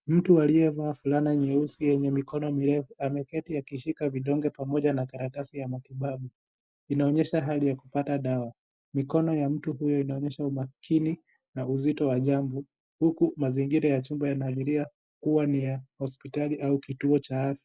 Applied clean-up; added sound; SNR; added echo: neural mask model Resemble Enhance denoiser.